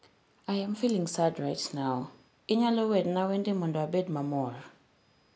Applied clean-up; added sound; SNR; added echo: none; none; none; none.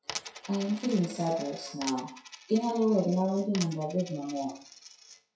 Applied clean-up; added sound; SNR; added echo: classical method WPE with log-MMSE.